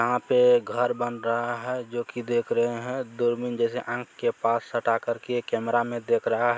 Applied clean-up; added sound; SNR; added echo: none; none; none; none.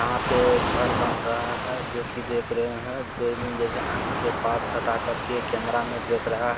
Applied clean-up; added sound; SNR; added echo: none; Waves, surf; 1 dB; none.